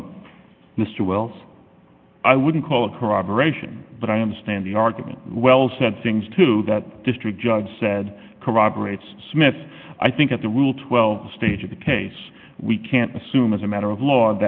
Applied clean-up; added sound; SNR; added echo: none; none; none; none.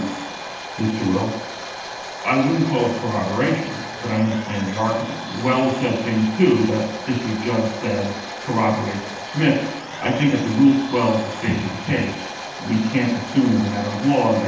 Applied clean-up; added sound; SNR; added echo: none; Domestic sounds, home sounds; 11 dB; reverberation time 0.9 s.